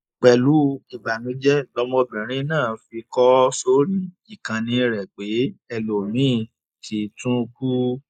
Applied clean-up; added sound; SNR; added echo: neural mask model Resemble Enhance denoiser.